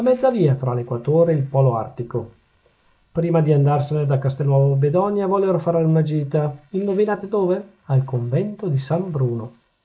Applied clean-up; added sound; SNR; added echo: neural mask model Resemble Enhance denoiser.